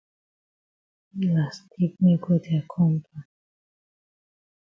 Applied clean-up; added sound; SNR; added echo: none; none; none; none.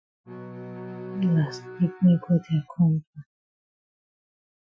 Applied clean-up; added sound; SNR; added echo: classical method Wiener filter.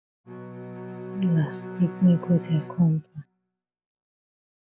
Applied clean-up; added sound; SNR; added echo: none; Bowed string instrument; 13 dB; none.